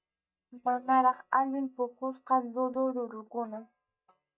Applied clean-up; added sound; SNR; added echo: neural mask model DeepFilterNet 3.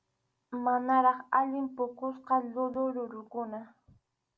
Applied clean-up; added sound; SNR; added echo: none; none; none; none.